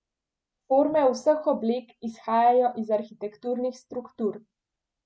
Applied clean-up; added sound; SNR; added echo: none; none; none; none.